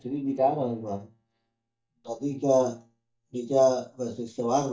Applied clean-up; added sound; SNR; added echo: neural mask model DeepFilterNet 3.